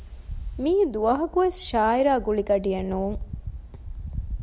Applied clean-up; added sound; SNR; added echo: none; none; none; none.